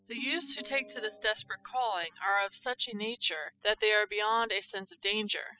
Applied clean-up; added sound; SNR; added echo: classical method spectral subtraction.